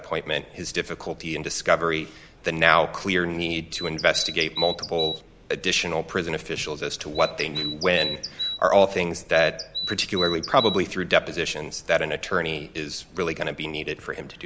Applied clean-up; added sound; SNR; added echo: none; Bird vocalization, bird call, bird song; 7 dB; none.